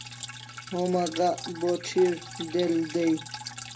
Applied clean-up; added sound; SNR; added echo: none; Drip; 12 dB; reverberation time 0.4 s.